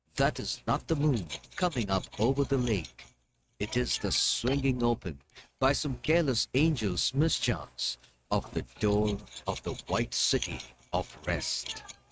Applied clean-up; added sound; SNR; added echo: neural mask model RNNoise.